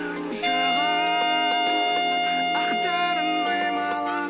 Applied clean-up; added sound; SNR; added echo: none; Wind instrument, woodwind instrument; -5 dB; none.